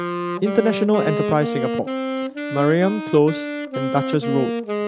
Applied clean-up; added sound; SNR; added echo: none; Wind instrument, woodwind instrument; 4 dB; none.